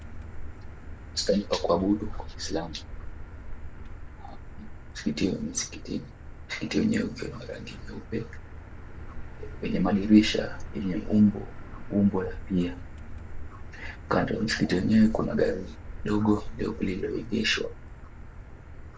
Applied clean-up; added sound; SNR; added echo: none; Motor vehicle (road); 10 dB; none.